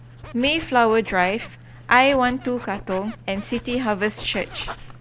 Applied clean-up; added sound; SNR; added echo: none; Writing + Scratching (performance technique); 15 dB; none.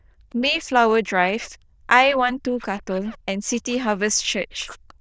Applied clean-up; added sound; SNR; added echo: neural diffusion model UNIVERSE++.